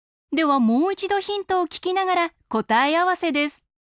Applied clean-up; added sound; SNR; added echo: none; none; none; none.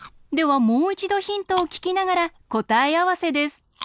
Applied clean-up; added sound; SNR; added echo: none; Chewing, mastication; 19 dB; none.